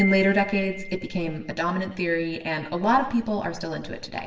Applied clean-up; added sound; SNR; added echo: none; Wind chime; 13 dB; reverberation time 1.0 s.